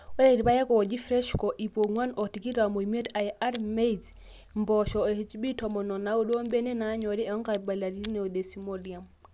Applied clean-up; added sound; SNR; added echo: none; Crack; 17 dB; none.